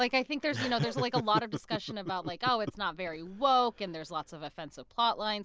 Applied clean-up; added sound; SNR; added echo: none; none; none; none.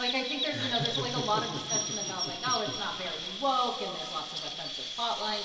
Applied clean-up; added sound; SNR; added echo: none; Chirp, tweet; 3 dB; reverberation time 2.3 s.